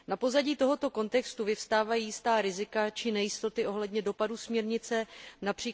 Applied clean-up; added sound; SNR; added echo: none; none; none; none.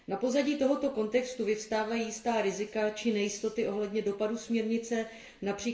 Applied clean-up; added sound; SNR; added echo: none; none; none; reverberation time 0.7 s.